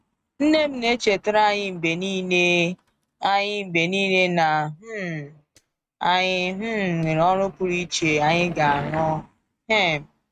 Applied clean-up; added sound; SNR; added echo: neural mask model RNNoise.